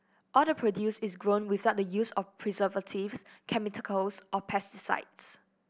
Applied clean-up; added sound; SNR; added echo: none; none; none; none.